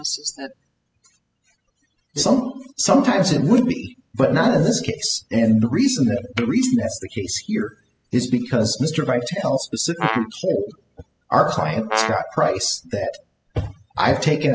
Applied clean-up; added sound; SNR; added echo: classical method spectral subtraction.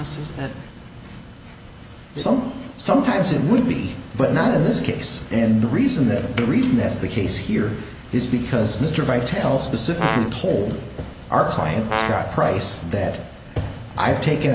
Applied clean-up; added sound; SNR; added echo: none; Brass instrument; 6 dB; none.